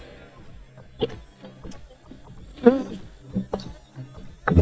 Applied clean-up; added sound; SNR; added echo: neural mask model DeepFilterNet 3.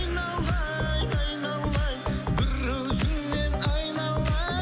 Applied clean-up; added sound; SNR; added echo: none; none; none; none.